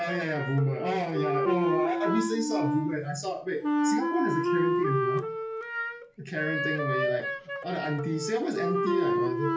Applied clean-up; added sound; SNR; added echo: none; Wind instrument, woodwind instrument; -1 dB; reverberation time 0.3 s.